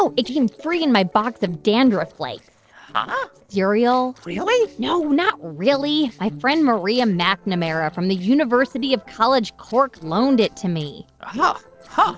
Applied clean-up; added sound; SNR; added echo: neural separator model SepFormer DNS4.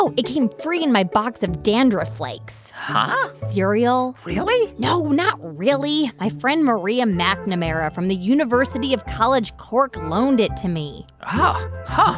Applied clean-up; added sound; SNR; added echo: none; none; none; none.